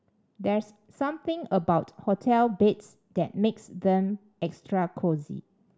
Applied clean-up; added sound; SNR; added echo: none; none; none; none.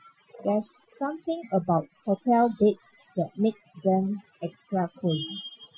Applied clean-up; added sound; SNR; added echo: classical method Wiener filter.